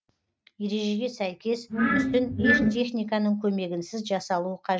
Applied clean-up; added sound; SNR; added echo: neural mask model RNNoise.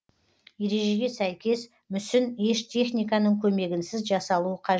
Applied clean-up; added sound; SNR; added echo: none; none; none; none.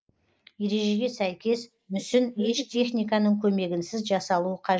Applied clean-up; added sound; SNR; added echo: neural mask model Resemble Enhance denoiser.